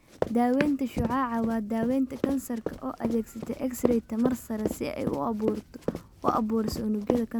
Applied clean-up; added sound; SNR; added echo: none; Run; 6 dB; none.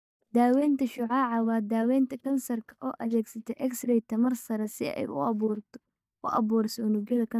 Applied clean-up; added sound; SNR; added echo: neural mask model DeepFilterNet 3.